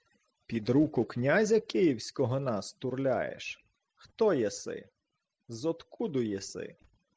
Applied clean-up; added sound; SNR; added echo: none; none; none; none.